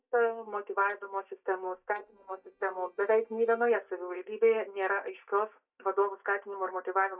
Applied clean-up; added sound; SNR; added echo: neural mask model DeepFilterNet 3.